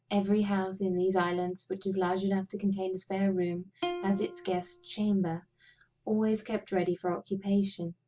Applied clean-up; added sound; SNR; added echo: none; Plucked string instrument; 12 dB; none.